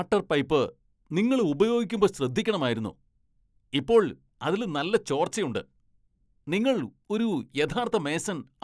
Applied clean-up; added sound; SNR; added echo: none; none; none; none.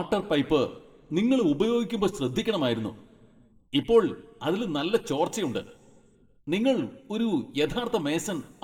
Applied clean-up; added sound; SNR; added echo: none; none; none; reverberation time 1.2 s.